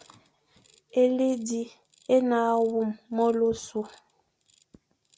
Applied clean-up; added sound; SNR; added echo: none; none; none; none.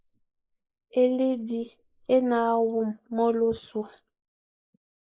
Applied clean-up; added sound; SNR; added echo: neural mask model Resemble Enhance denoiser.